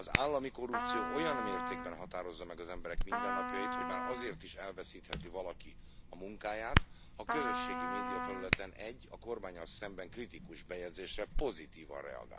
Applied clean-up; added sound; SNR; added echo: none; Trumpet + Hands; -4 dB; none.